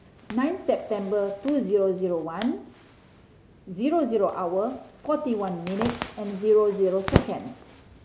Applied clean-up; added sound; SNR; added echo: none; Zipper (clothing); 10 dB; none.